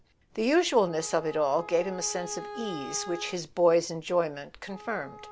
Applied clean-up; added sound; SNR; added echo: none; Wind instrument, woodwind instrument; 16 dB; none.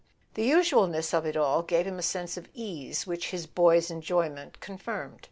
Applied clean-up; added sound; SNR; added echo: none; none; none; none.